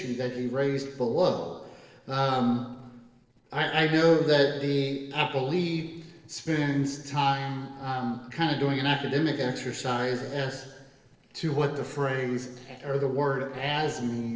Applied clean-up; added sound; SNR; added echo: neural separator model SepFormer DNS4.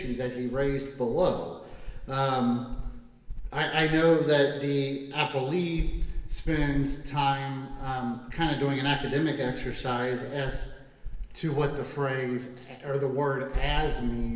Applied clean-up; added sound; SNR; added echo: none; Insect; 7 dB; reverberation time 1.3 s.